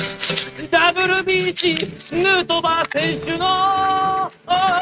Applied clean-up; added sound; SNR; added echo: neural mask model RNNoise.